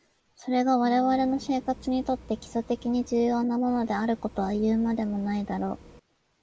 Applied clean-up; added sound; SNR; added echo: none; Bus + Piano; 20 dB; none.